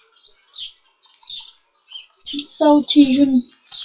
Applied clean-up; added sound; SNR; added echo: classical method WPE with log-MMSE.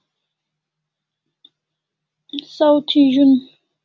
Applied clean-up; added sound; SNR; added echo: none; none; none; none.